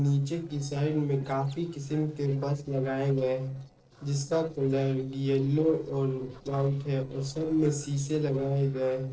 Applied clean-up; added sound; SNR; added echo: neural separator model SepFormer DNS4.